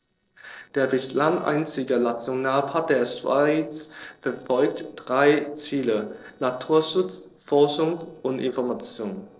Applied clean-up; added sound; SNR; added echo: neural separator model SepFormer DNS4.